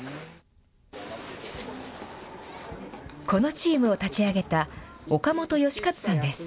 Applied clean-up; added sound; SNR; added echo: none; Drum / Drum kit; 20 dB; none.